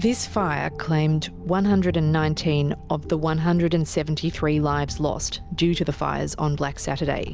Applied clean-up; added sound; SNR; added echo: none; none; none; none.